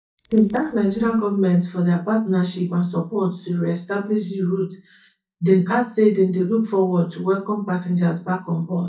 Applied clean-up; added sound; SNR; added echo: neural mask model DeepFilterNet 3.